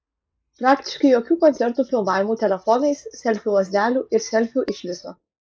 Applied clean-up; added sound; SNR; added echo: neural mask model Resemble Enhance denoiser.